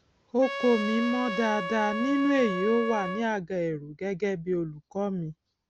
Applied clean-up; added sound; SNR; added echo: none; Trumpet; 6 dB; none.